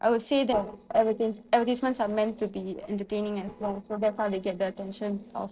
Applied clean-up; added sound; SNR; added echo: neural separator model SepFormer DNS4.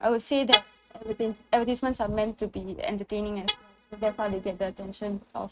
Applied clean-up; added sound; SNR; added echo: neural mask model RNNoise.